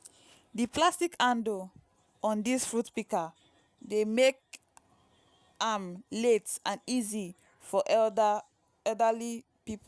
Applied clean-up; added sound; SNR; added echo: none; none; none; none.